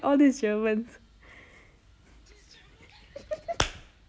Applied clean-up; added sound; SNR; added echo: none; none; none; none.